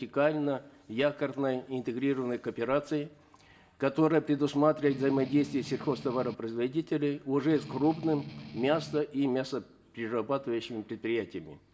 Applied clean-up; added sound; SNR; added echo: none; Strum; 13 dB; reverberation time 0.2 s.